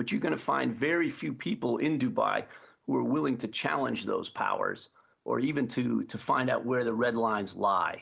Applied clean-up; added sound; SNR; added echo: none; none; none; none.